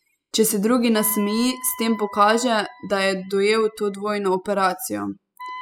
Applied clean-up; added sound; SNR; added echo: classical method spectral subtraction.